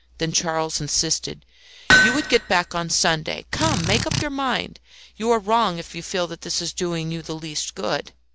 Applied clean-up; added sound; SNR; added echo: none; Hammer + Drill; -2 dB; none.